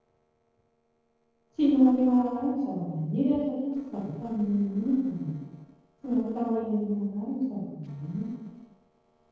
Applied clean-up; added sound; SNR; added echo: neural separator model SepFormer DNS4.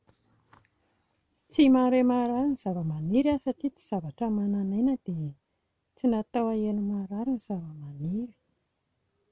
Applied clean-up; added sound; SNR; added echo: none; none; none; none.